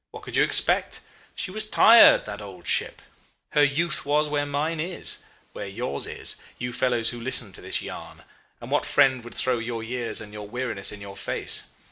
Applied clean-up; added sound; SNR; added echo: none; none; none; none.